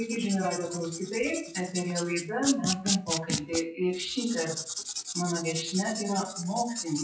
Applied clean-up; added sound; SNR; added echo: classical method WPE with log-MMSE.